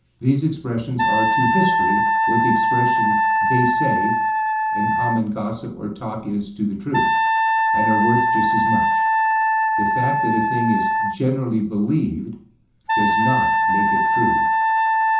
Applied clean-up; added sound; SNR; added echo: none; Wind instrument, woodwind instrument; -5 dB; reverberation time 0.6 s.